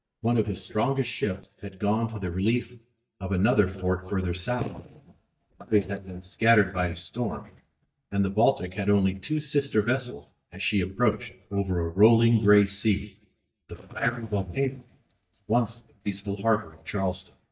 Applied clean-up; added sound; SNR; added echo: neural mask model DeepFilterNet 3.